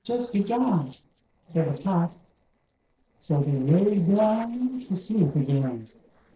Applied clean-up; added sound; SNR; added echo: neural separator model SepFormer DNS4.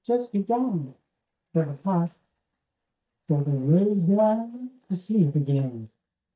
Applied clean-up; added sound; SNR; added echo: neural mask model DeepFilterNet 3.